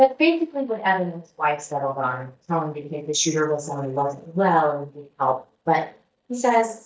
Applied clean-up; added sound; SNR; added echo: neural mask model DeepFilterNet 3.